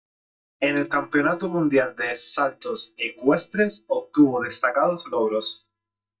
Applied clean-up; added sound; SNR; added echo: neural mask model DeepFilterNet 3.